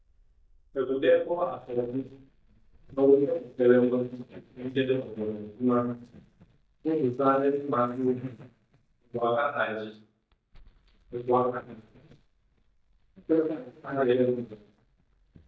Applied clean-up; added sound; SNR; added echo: neural mask model DeepFilterNet 3.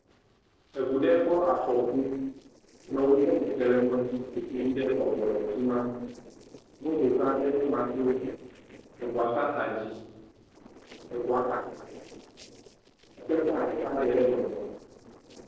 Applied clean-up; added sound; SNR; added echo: neural separator model SepFormer DNS4.